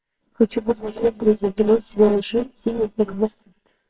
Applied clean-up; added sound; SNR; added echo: neural separator model SepFormer WHAMR!.